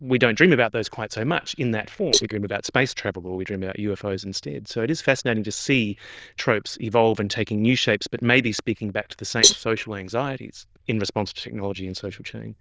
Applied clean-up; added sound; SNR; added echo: neural diffusion model UNIVERSE++.